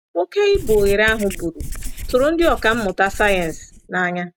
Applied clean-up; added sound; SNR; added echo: none; Writing; 8 dB; none.